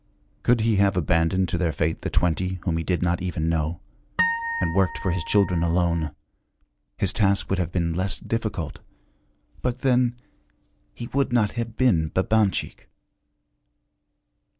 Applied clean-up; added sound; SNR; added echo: none; Harp; 6 dB; none.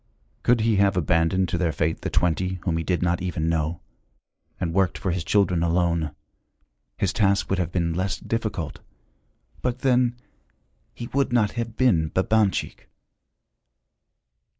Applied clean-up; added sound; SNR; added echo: neural mask model Resemble Enhance denoiser.